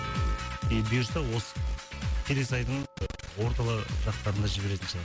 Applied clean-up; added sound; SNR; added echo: none; Percussion; 17 dB; none.